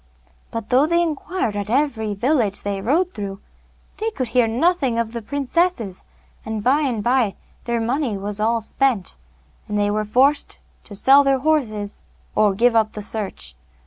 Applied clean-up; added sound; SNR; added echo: none; none; none; none.